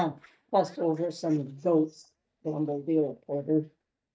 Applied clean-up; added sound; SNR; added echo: neural mask model DeepFilterNet 3.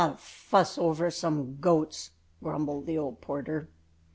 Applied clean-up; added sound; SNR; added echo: none; none; none; none.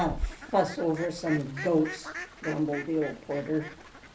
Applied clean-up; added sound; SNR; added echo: none; Fowl; 10 dB; reverberation time 0.3 s.